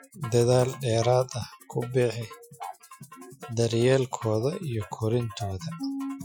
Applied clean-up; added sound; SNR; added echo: classical method Wiener filter.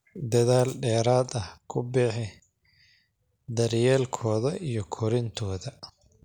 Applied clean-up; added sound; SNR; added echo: none; none; none; none.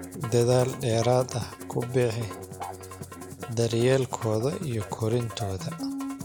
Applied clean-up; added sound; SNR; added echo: none; Musical instrument; 11 dB; none.